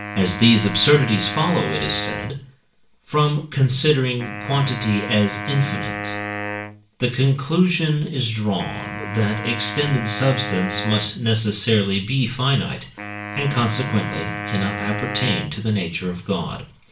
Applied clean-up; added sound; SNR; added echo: none; Wind instrument, woodwind instrument; 9 dB; reverberation time 0.3 s.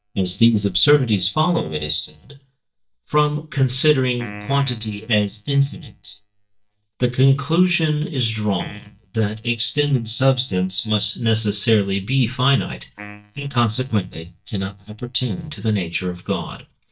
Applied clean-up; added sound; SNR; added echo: neural mask model DeepFilterNet 3.